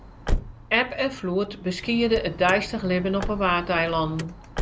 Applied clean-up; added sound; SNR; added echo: none; Car; 7 dB; none.